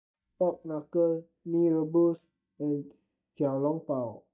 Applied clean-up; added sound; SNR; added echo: neural mask model DeepFilterNet 3.